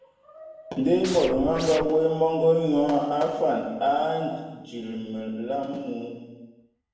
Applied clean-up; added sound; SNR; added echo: none; Scratching (performance technique); 9 dB; reverberation time 1.2 s.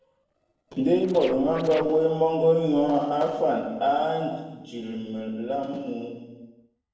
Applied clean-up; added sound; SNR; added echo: neural separator model SepFormer DNS4.